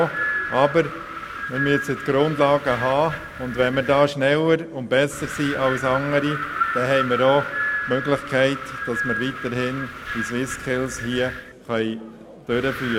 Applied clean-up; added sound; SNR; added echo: none; Wind; 7 dB; none.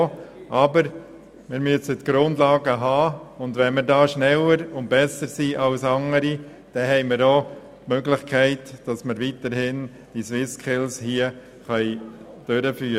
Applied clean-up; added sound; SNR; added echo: none; none; none; none.